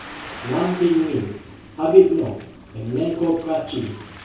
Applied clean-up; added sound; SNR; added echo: none; Ocean; 19 dB; reverberation time 0.6 s.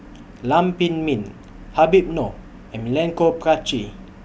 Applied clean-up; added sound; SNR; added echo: none; none; none; none.